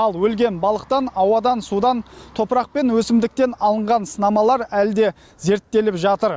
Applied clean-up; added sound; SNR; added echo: none; none; none; none.